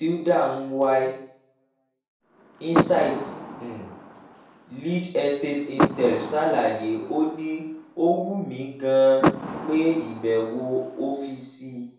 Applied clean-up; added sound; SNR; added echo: none; Door / Car; 5 dB; reverberation time 0.6 s.